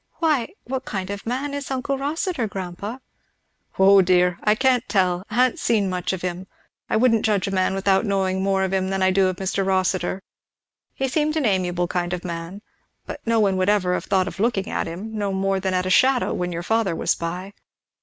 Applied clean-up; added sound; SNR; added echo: none; none; none; none.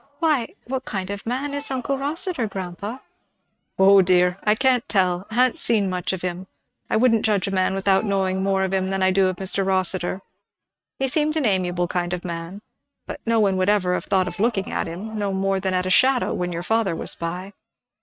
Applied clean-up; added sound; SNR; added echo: neural mask model RNNoise.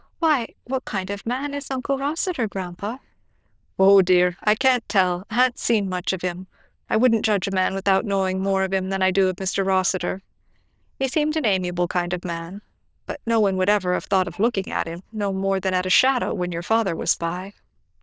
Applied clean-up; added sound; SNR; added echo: neural diffusion model UNIVERSE++.